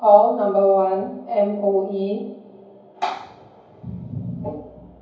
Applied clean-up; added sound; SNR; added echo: none; none; none; reverberation time 0.9 s.